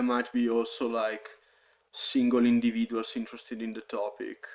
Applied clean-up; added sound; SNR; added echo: none; none; none; none.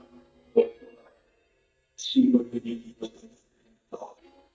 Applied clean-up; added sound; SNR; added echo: neural mask model DeepFilterNet 3.